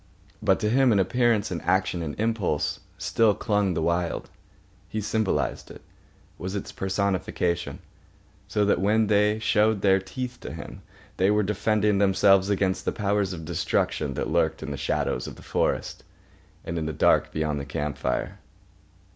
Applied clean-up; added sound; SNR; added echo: none; none; none; none.